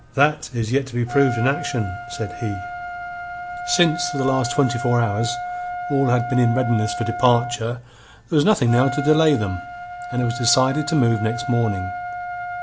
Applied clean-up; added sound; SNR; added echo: none; Trumpet; 9 dB; none.